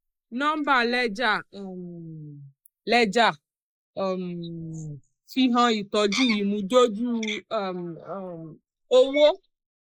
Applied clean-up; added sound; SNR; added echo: neural mask model Resemble Enhance denoiser.